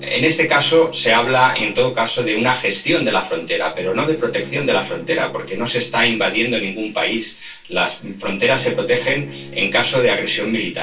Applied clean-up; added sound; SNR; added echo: none; Bowed string instrument; 20 dB; reverberation time 0.2 s.